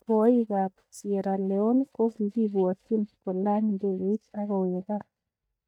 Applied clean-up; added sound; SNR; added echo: neural mask model DeepFilterNet 3.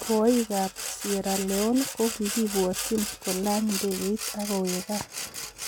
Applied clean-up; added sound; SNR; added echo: none; Sawing; 7 dB; none.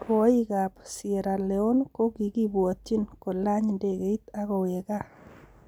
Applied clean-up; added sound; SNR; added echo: none; none; none; none.